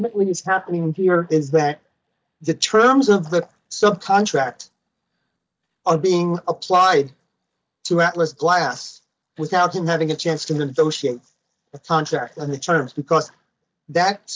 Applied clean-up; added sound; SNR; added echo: neural mask model DeepFilterNet 3.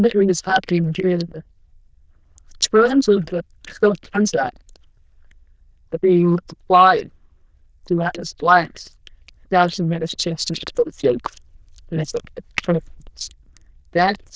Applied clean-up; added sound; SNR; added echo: neural diffusion model UNIVERSE++.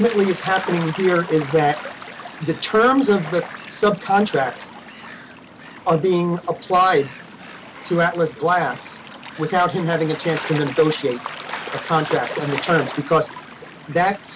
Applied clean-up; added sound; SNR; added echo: none; Gull, seagull / Waves, surf; 13 dB; none.